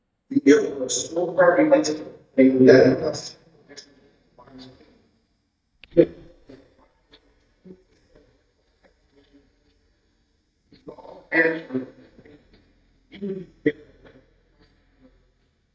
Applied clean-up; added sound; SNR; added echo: neural mask model DeepFilterNet 3.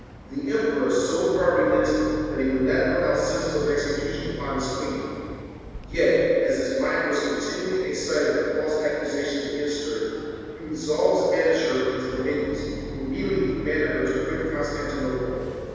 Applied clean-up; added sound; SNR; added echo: none; Boat, Water vehicle; 14 dB; reverberation time 2.1 s.